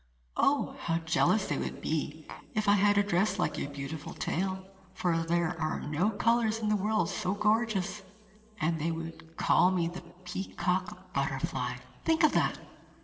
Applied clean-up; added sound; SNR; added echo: none; Tap; 15 dB; reverberation time 2.1 s.